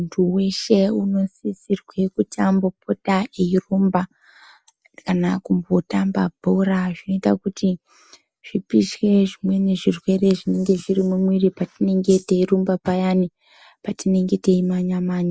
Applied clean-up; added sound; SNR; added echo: none; none; none; none.